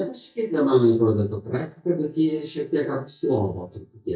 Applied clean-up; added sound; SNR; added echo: neural mask model DeepFilterNet 3.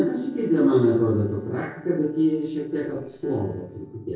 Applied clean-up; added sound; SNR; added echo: neural separator model SepFormer DNS4.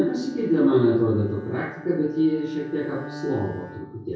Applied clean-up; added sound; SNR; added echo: none; Bowed string instrument; 17 dB; reverberation time 0.6 s.